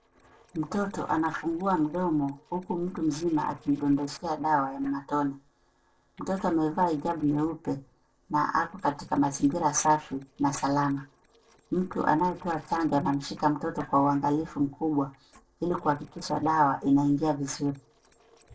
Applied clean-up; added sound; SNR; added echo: neural separator model SepFormer DNS4.